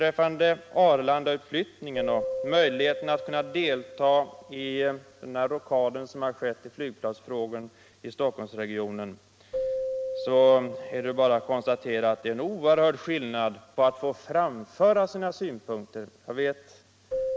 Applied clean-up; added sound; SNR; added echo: none; Keyboard (musical); 11 dB; none.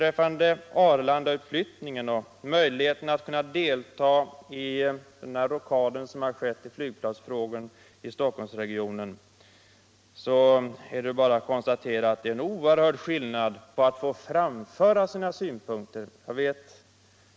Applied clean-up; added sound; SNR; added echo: none; none; none; none.